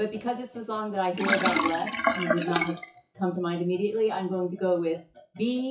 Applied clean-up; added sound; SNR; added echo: classical method WPE with log-MMSE.